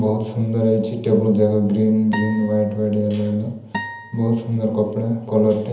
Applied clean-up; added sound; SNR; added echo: none; Acoustic guitar; 14 dB; reverberation time 0.7 s.